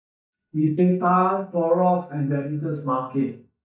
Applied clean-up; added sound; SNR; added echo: neural mask model DeepFilterNet 3.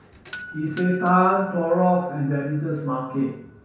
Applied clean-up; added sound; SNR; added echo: none; Doorbell; 18 dB; reverberation time 0.5 s.